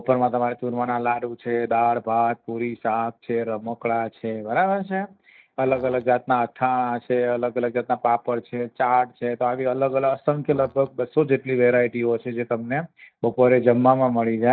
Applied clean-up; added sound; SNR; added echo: neural mask model DeepFilterNet 3.